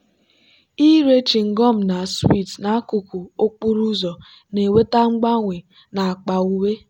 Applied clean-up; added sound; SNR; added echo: none; none; none; none.